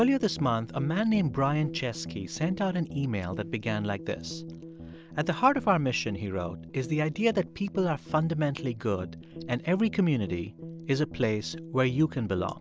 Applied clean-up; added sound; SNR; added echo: none; none; none; none.